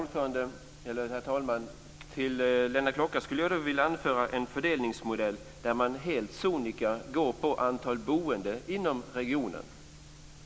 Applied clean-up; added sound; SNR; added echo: none; none; none; none.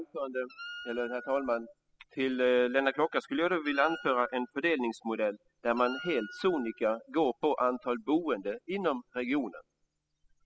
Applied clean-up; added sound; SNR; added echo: classical method spectral subtraction.